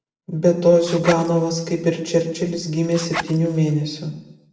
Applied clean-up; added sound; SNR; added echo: none; Zipper (clothing); 13 dB; reverberation time 0.8 s.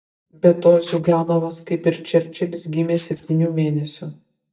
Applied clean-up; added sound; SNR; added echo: neural mask model DeepFilterNet 3.